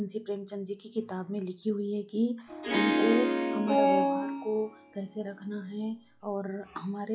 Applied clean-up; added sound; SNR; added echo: classical method log-MMSE.